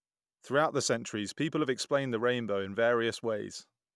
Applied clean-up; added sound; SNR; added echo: none; none; none; none.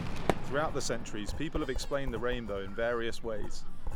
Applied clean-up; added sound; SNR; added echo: none; Crowd / Fireworks + Writing; -3 dB; none.